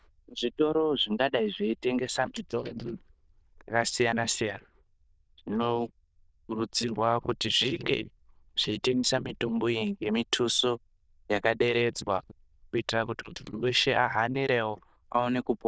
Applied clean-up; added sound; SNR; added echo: neural diffusion model UNIVERSE++.